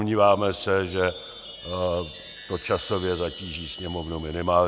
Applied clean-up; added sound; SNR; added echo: none; Chime; 13 dB; none.